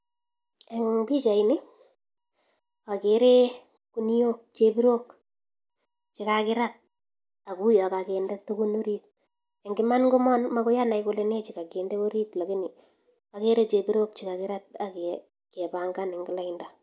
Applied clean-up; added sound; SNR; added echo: none; none; none; none.